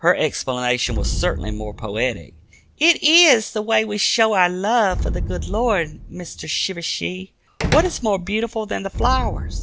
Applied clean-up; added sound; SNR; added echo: none; Slam + Explosion; 7 dB; none.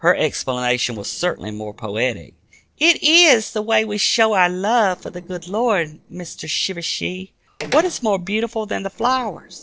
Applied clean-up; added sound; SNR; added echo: neural separator model SepFormer DNS4.